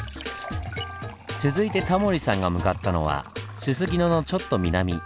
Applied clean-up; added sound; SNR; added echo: none; Fill (with liquid); 19 dB; none.